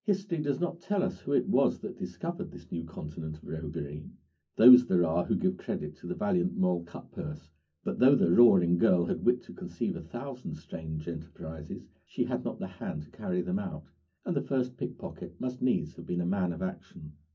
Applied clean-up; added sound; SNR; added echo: none; none; none; reverberation time 0.3 s.